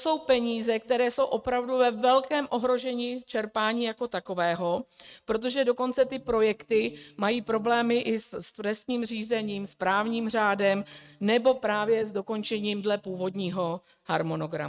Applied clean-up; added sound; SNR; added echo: neural mask model RNNoise.